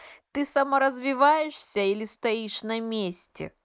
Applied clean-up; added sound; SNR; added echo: neural mask model Resemble Enhance denoiser.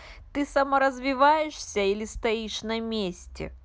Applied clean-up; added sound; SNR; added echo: none; none; none; none.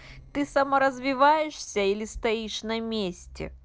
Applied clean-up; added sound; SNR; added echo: neural separator model SepFormer DNS4.